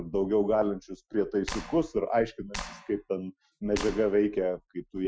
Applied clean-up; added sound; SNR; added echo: classical method Wiener filter.